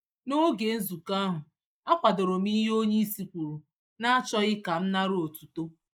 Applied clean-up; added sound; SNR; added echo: neural mask model Resemble Enhance denoiser.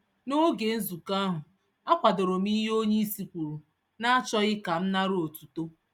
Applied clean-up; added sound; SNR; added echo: none; none; none; none.